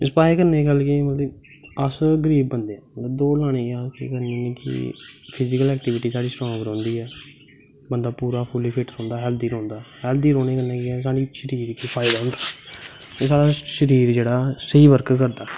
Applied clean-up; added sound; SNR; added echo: none; none; none; none.